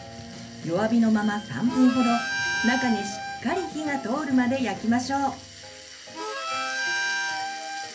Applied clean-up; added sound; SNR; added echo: none; Harmonica; 6 dB; reverberation time 0.3 s.